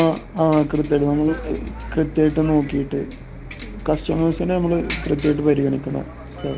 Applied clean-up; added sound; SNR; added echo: none; Bus; 12 dB; none.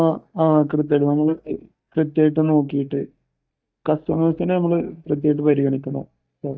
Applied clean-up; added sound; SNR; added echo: neural mask model DeepFilterNet 3.